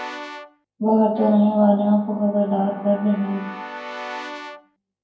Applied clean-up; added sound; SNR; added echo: none; Keyboard (musical) / Brass instrument; 15 dB; reverberation time 0.9 s.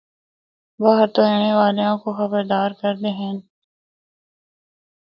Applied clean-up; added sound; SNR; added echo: none; none; none; none.